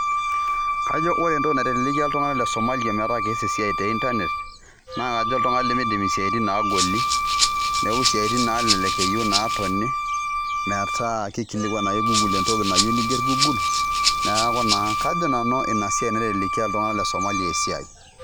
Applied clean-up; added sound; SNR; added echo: none; Wind instrument, woodwind instrument + Rattle (instrument); -3 dB; none.